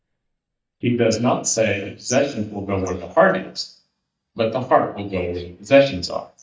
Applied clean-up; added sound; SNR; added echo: neural mask model DeepFilterNet 3.